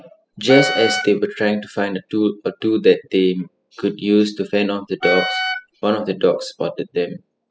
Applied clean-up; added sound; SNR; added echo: classical method spectral subtraction.